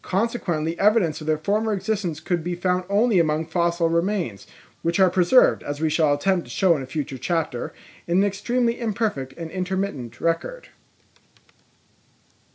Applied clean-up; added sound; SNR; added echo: none; none; none; none.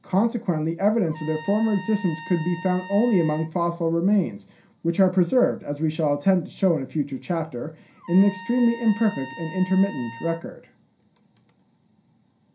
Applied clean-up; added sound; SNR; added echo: none; Trumpet; 16 dB; reverberation time 0.3 s.